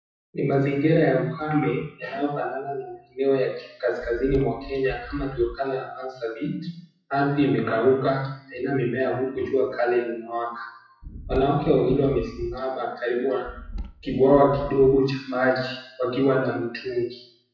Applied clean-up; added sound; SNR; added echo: classical method WPE with log-MMSE.